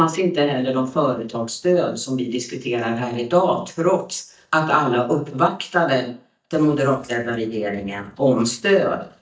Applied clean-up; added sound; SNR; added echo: neural mask model DeepFilterNet 3.